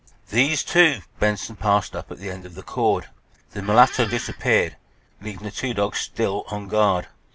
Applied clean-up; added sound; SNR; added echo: none; Squeak; 13 dB; none.